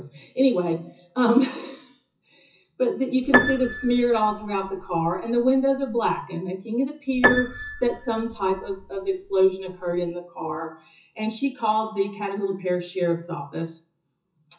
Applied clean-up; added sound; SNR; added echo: classical method WPE with log-MMSE.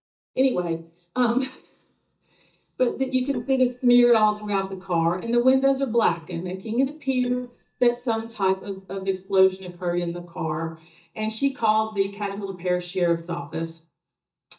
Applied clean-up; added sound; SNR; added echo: neural mask model DeepFilterNet 3.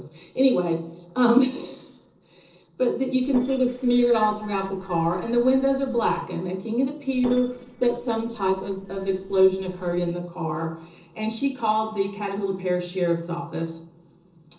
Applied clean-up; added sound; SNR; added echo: neural separator model SepFormer DNS4.